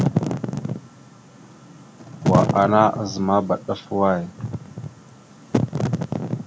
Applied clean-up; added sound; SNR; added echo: none; Wind / Fire; 2 dB; none.